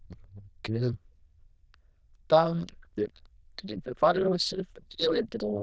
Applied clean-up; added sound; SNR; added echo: neural diffusion model UNIVERSE++.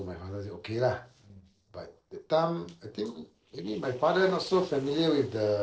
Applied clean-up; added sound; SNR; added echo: neural separator model SepFormer DNS4.